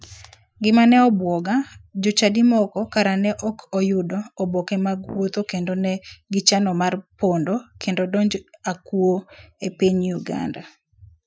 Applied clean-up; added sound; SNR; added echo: classical method Wiener filter.